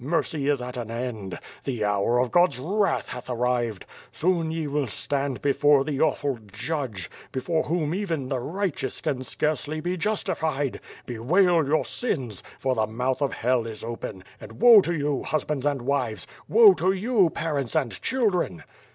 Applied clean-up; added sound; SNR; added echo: none; none; none; none.